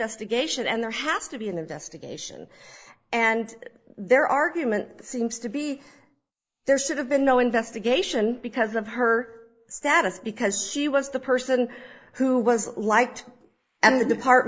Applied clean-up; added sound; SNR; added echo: neural mask model Resemble Enhance denoiser.